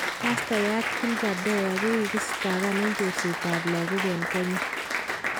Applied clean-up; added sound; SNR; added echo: none; Applause; 1 dB; none.